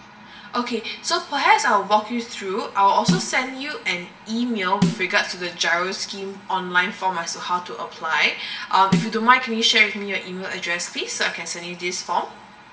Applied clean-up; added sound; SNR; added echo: none; Snare drum; 5 dB; reverberation time 0.7 s.